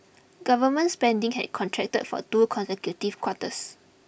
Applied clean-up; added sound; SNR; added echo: none; none; none; none.